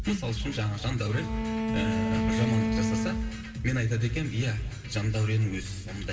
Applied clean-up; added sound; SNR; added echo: none; Bowed string instrument; 2 dB; reverberation time 2.2 s.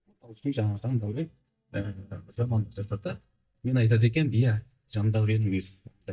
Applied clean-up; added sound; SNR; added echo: neural mask model DeepFilterNet 3.